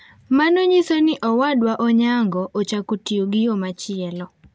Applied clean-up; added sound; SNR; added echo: none; none; none; none.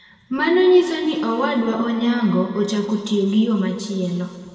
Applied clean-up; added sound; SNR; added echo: none; none; none; reverberation time 2.2 s.